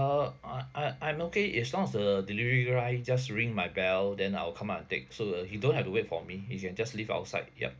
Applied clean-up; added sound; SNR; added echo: none; none; none; none.